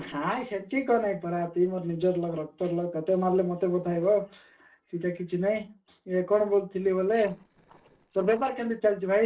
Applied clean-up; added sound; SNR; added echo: neural separator model SepFormer DNS4.